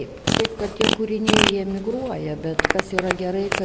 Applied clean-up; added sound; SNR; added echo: none; Fart; -1 dB; none.